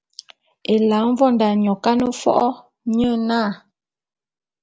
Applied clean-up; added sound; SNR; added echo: none; none; none; none.